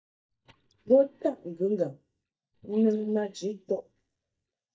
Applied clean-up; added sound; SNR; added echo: neural mask model DeepFilterNet 3.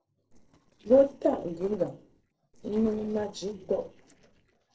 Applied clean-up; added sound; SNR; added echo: neural separator model SepFormer DNS4.